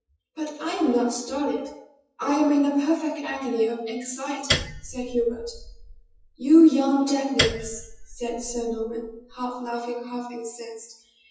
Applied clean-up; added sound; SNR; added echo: classical method WPE with log-MMSE.